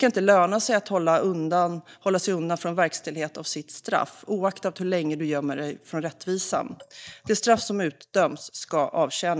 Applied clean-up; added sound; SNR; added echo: neural mask model DeepFilterNet 3.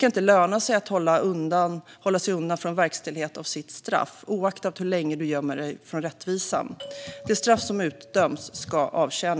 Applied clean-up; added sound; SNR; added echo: none; Doorbell; 20 dB; none.